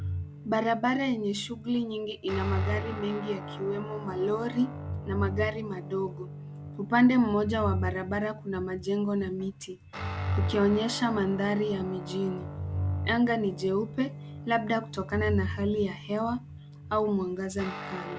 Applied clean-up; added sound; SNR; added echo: none; Guitar; 13 dB; none.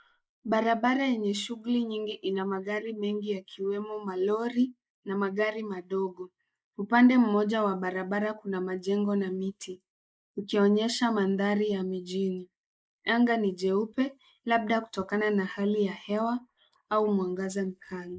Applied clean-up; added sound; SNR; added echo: neural mask model Resemble Enhance denoiser.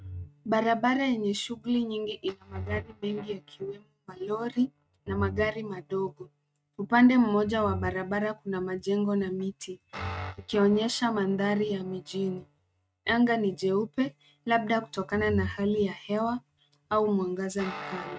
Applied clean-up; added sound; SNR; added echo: neural mask model RNNoise.